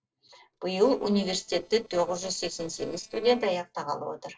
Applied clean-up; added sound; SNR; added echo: neural separator model SepFormer DNS4.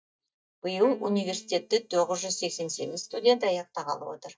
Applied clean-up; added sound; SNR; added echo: neural mask model DeepFilterNet 3.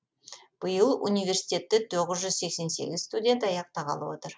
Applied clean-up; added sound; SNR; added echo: none; none; none; none.